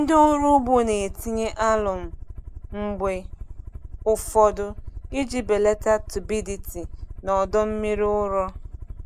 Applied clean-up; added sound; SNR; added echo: none; Aircraft; 12 dB; none.